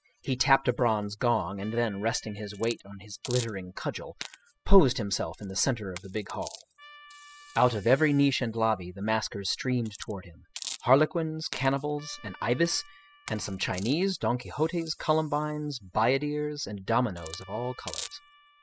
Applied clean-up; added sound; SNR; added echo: classical method spectral subtraction.